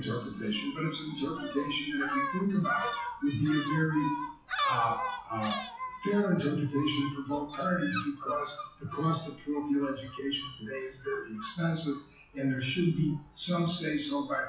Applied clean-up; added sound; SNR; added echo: classical method WPE with log-MMSE.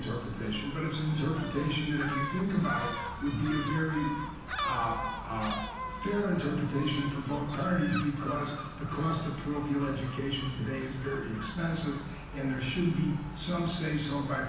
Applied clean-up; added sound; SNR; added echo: none; Gull, seagull; 8 dB; reverberation time 0.9 s.